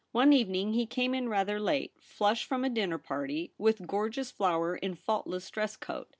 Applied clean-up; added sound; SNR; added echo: none; none; none; none.